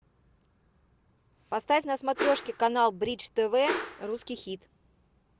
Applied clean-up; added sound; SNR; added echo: none; Whoosh, swoosh, swish; 6 dB; none.